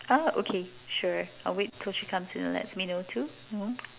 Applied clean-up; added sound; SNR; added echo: none; none; none; none.